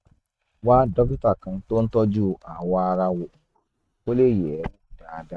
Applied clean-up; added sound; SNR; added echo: neural mask model RNNoise.